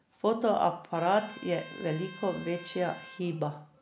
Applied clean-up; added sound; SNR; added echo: none; Trumpet; 18 dB; none.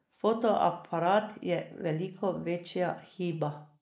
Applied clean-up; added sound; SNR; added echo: neural mask model Resemble Enhance denoiser.